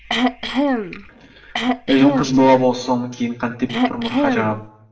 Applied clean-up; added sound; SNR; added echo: neural separator model SepFormer DNS4.